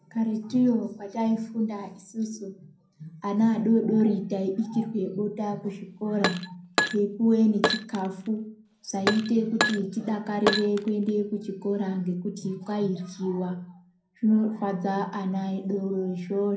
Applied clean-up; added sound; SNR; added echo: none; Glass; 4 dB; reverberation time 0.6 s.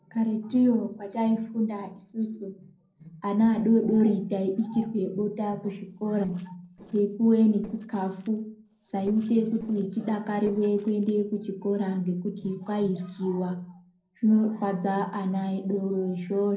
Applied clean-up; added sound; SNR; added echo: neural separator model SepFormer DNS4.